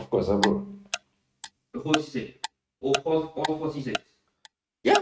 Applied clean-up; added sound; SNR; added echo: neural mask model RNNoise.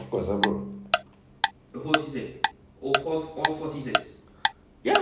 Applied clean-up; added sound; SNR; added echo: none; Tick-tock; -1 dB; none.